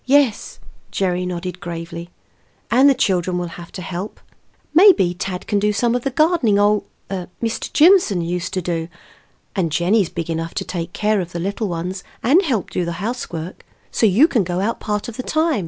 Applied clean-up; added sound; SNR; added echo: none; none; none; none.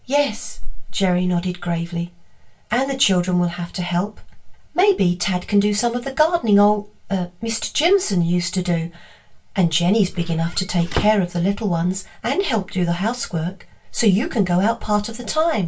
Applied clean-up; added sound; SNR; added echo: none; Squeak / Slam / Wood; 10 dB; reverberation time 0.2 s.